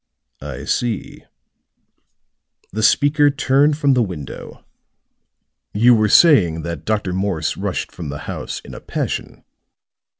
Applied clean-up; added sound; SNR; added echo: none; none; none; none.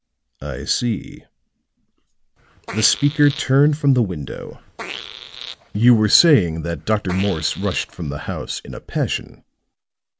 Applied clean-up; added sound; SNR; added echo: none; Fart; 14 dB; none.